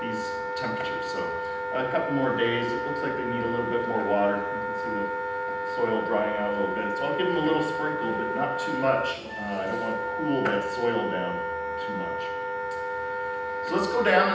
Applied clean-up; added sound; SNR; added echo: none; Wind instrument, woodwind instrument; 1 dB; reverberation time 0.9 s.